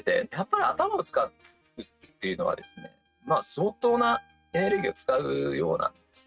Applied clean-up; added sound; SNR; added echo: neural mask model RNNoise.